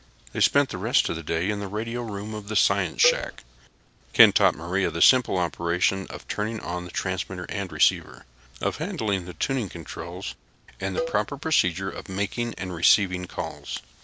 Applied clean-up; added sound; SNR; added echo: none; Cowbell; 10 dB; none.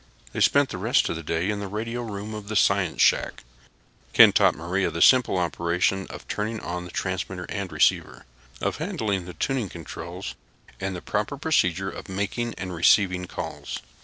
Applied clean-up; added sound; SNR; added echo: none; none; none; none.